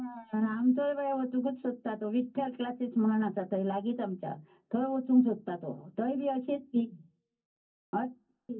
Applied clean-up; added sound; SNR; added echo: none; none; none; reverberation time 0.3 s.